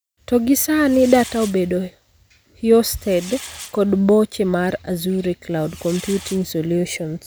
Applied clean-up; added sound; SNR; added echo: none; Fireworks; 19 dB; none.